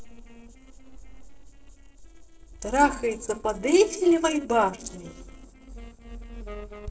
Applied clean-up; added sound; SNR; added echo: neural separator model SepFormer DNS4.